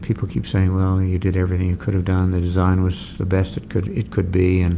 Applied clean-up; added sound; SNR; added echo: none; none; none; none.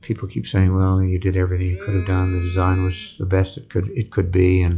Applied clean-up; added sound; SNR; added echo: classical method log-MMSE.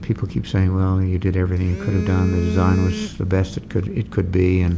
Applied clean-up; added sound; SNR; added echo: none; Telephone; 12 dB; none.